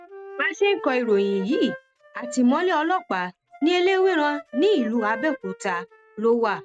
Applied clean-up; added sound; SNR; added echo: neural mask model RNNoise.